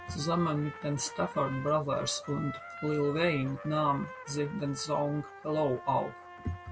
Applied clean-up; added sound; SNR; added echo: none; Trumpet; 14 dB; none.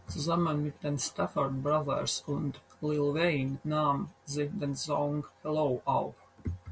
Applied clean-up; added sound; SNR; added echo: none; none; none; none.